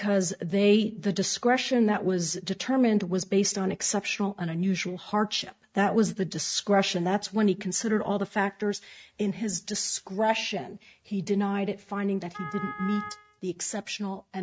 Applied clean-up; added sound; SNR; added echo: neural mask model RNNoise.